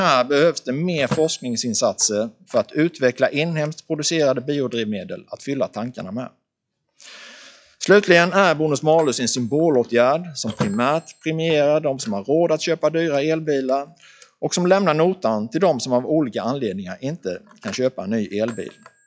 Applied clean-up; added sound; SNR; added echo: classical method log-MMSE.